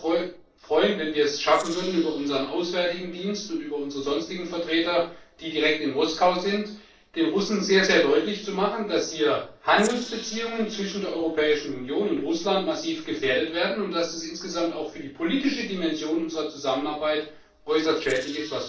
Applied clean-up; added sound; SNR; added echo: neural separator model SepFormer DNS4.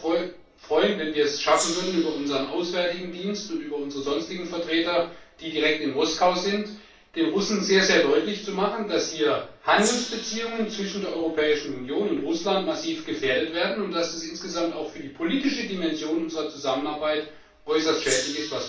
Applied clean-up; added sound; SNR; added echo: none; Gong; 16 dB; reverberation time 0.3 s.